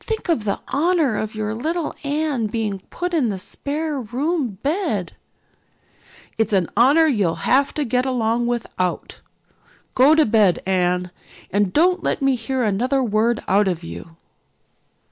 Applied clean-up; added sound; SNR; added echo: none; none; none; none.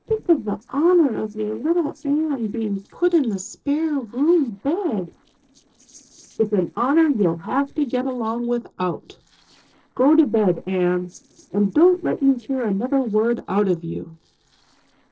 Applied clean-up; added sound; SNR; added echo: neural separator model SepFormer DNS4.